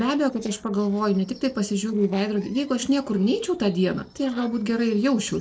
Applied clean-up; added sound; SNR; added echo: neural separator model SepFormer DNS4.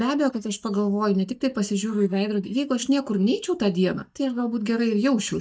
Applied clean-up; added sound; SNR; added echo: neural mask model DeepFilterNet 3.